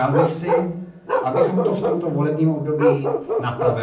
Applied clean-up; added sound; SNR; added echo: none; Bark; 0 dB; reverberation time 0.6 s.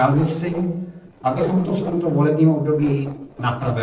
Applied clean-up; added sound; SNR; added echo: neural separator model SepFormer DNS4.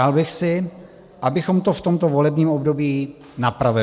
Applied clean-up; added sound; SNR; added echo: none; none; none; none.